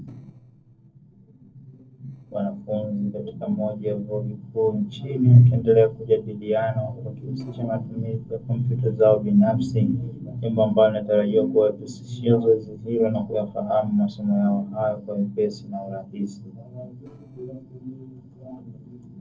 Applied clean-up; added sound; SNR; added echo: neural separator model SepFormer DNS4.